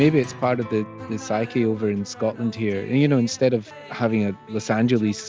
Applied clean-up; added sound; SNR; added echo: none; none; none; none.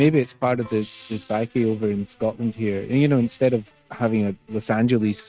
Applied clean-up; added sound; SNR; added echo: neural mask model RNNoise.